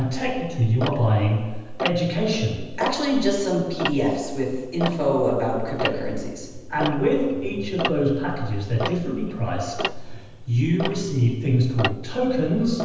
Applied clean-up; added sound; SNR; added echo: none; Tick-tock; 7 dB; reverberation time 1.1 s.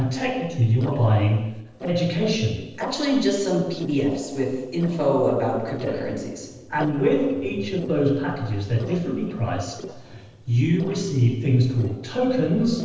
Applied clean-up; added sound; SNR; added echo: neural separator model SepFormer DNS4.